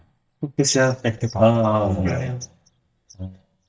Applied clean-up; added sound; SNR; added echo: neural mask model DeepFilterNet 3.